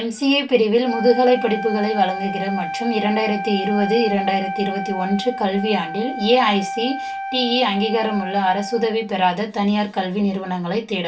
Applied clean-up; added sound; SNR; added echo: none; Wind instrument, woodwind instrument; 9 dB; reverberation time 0.2 s.